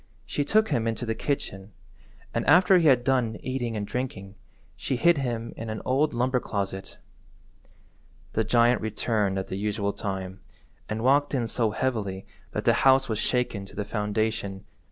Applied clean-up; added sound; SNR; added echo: none; none; none; none.